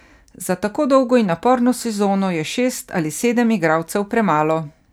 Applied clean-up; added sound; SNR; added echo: none; none; none; none.